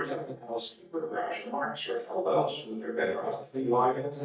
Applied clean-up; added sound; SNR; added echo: neural mask model DeepFilterNet 3.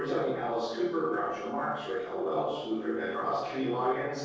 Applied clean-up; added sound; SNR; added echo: neural separator model SepFormer DNS4.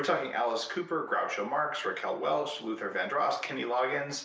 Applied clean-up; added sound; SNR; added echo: none; none; none; none.